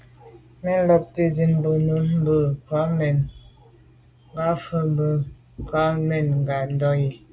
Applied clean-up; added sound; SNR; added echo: none; none; none; none.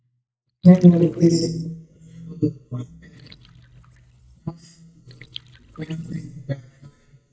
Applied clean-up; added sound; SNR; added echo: neural mask model DeepFilterNet 3.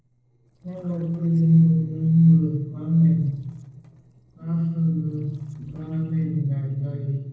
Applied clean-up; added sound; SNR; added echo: neural separator model SepFormer DNS4.